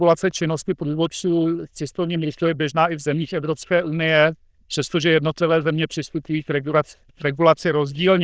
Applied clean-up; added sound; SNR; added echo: neural diffusion model UNIVERSE++.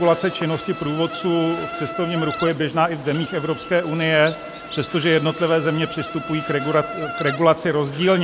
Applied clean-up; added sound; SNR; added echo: none; Insect; 11 dB; none.